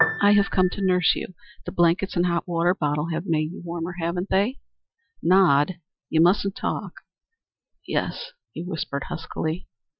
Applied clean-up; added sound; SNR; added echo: classical method Wiener filter.